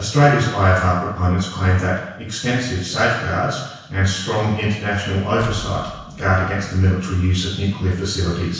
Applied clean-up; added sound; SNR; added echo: neural separator model SepFormer DNS4.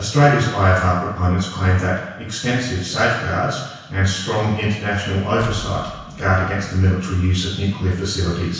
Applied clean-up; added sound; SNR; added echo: none; Explosion; 18 dB; reverberation time 1.1 s.